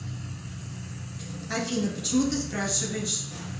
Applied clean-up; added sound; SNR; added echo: none; Frying (food); 19 dB; reverberation time 0.5 s.